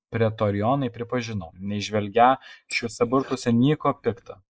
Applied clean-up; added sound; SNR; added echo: neural mask model Resemble Enhance denoiser.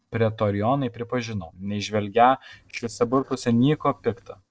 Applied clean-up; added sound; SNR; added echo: neural separator model SepFormer DNS4.